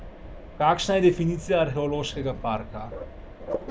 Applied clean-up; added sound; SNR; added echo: none; Mechanisms + Wind; 11 dB; none.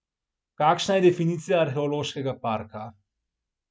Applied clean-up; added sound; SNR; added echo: none; none; none; none.